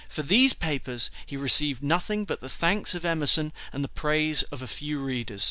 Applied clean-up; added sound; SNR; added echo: none; none; none; none.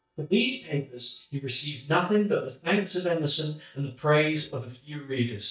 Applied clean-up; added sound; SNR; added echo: neural mask model DeepFilterNet 3.